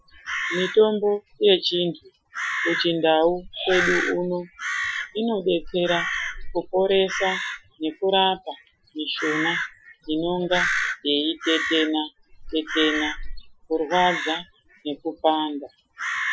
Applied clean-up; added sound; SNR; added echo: classical method Wiener filter.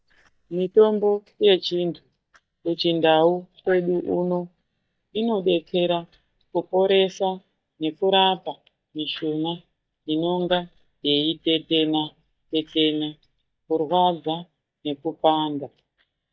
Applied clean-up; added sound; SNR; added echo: neural mask model DeepFilterNet 3.